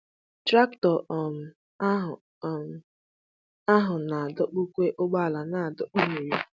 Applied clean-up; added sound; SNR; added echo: none; none; none; none.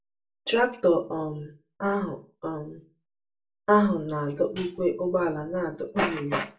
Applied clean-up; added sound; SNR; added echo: none; Hi-hat; 11 dB; reverberation time 0.3 s.